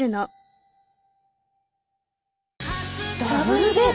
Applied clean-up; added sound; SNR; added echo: none; none; none; none.